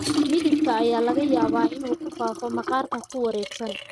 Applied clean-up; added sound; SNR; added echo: neural mask model RNNoise.